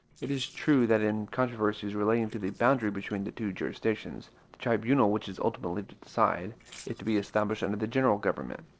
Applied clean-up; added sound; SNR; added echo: neural separator model SepFormer DNS4.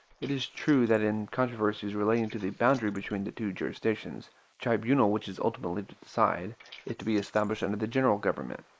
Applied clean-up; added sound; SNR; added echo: neural mask model Resemble Enhance denoiser.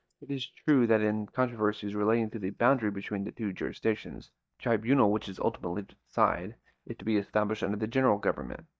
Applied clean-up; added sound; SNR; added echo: neural mask model DeepFilterNet 3.